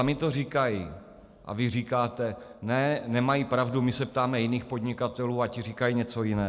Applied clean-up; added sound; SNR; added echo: none; none; none; none.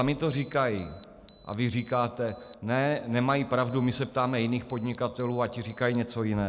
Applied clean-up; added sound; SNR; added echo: none; Alarm; 8 dB; none.